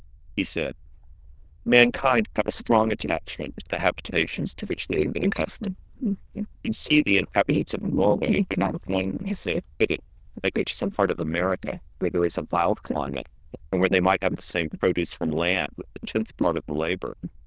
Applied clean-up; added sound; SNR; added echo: neural diffusion model UNIVERSE++.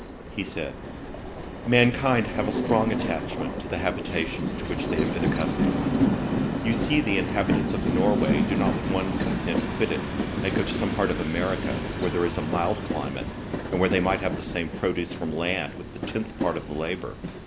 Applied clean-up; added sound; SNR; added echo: none; Train; 0 dB; none.